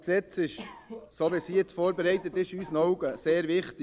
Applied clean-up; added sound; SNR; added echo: none; Cough; 18 dB; none.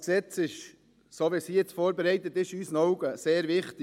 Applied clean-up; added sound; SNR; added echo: none; none; none; none.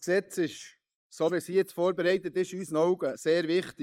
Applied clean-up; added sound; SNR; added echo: neural mask model Resemble Enhance denoiser.